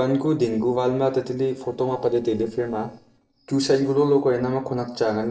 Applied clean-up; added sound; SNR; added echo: neural separator model SepFormer DNS4.